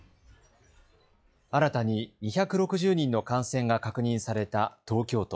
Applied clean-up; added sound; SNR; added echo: classical method log-MMSE.